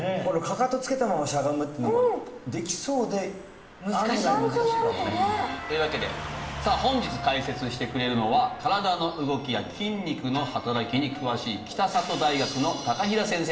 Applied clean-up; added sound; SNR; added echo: none; Car passing by / Truck; 17 dB; reverberation time 2.0 s.